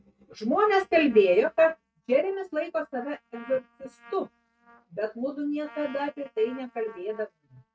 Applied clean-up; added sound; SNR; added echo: neural mask model RNNoise.